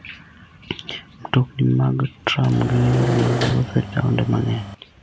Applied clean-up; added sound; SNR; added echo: none; Engine / Mechanisms; 7 dB; none.